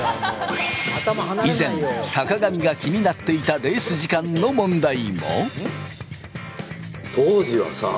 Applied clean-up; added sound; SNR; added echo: none; none; none; none.